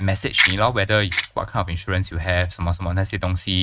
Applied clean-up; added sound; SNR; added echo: neural mask model RNNoise.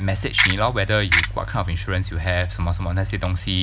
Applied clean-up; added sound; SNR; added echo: none; Ratchet, pawl; -1 dB; none.